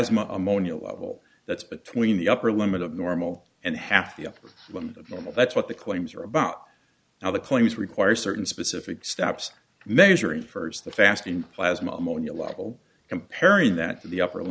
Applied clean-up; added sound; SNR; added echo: none; none; none; none.